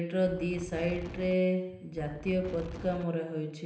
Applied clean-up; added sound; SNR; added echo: none; Wind; 12 dB; reverberation time 0.9 s.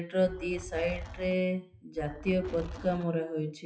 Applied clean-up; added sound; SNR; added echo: classical method WPE with log-MMSE.